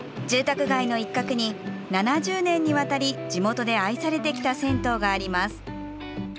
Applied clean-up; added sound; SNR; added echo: none; none; none; none.